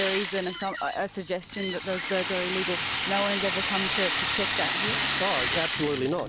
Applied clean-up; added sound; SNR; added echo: none; Rattle (instrument); -3 dB; none.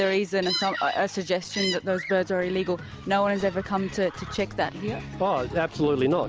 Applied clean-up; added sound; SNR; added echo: none; none; none; none.